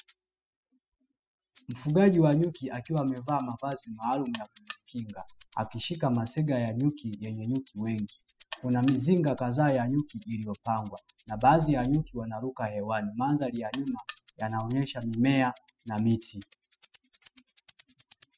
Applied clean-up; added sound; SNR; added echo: classical method spectral subtraction.